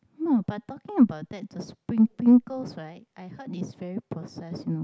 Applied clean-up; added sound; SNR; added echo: none; none; none; none.